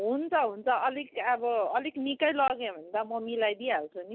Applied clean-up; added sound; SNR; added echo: none; none; none; none.